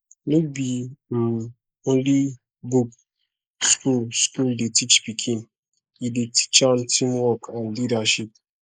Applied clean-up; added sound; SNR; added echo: neural mask model Resemble Enhance denoiser.